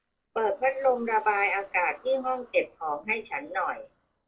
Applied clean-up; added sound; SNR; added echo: neural separator model SepFormer DNS4.